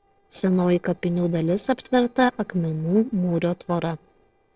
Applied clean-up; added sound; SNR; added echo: neural separator model SepFormer DNS4.